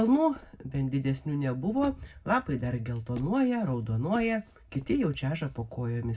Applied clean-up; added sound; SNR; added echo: none; Squeak; 20 dB; reverberation time 0.4 s.